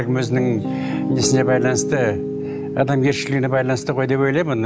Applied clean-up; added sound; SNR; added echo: none; Piano; 5 dB; none.